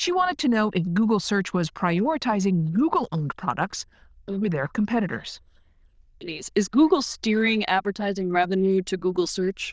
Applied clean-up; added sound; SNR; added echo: neural diffusion model UNIVERSE++.